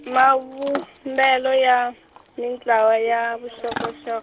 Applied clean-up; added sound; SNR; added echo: none; Chewing, mastication / Dog; 16 dB; none.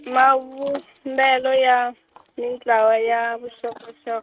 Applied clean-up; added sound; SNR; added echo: neural mask model RNNoise.